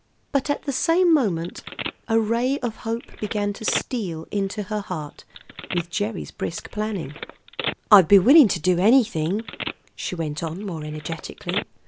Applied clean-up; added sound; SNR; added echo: none; Telephone; 14 dB; none.